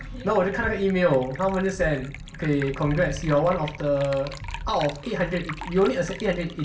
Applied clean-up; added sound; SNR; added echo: none; Liquid; 17 dB; reverberation time 0.3 s.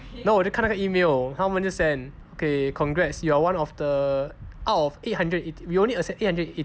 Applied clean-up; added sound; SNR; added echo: none; none; none; none.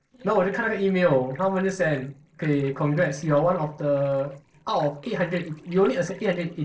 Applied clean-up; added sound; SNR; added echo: neural separator model SepFormer DNS4.